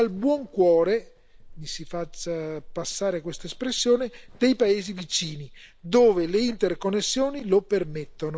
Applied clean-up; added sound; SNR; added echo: none; Livestock, farm animals, working animals; 18 dB; none.